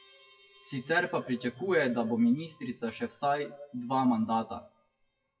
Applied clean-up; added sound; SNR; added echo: classical method WPE with log-MMSE.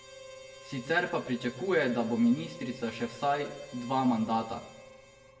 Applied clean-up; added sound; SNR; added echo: none; Harmonica; 17 dB; reverberation time 0.8 s.